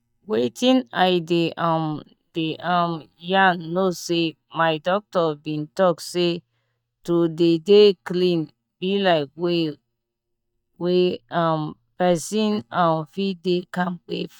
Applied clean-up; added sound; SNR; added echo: neural mask model DeepFilterNet 3.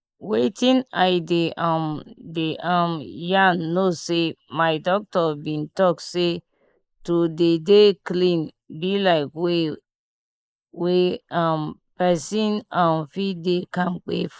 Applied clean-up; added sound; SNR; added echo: neural mask model Resemble Enhance denoiser.